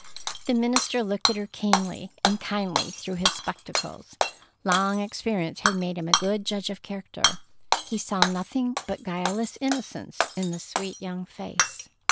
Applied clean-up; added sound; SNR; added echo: none; Shatter / Hammer; 1 dB; none.